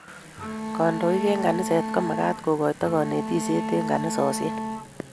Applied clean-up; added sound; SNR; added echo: none; Bowed string instrument; 5 dB; none.